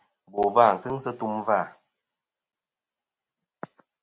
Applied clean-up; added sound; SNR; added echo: none; none; none; none.